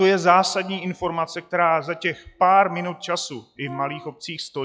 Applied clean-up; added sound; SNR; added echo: classical method log-MMSE.